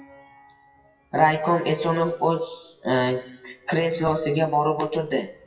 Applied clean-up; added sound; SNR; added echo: classical method WPE with log-MMSE.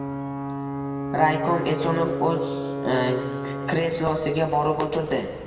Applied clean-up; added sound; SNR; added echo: none; Alarm / Ocean / Boat, Water vehicle; 6 dB; reverberation time 2.0 s.